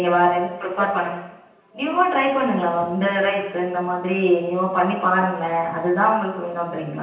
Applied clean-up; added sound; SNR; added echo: none; none; none; reverberation time 0.9 s.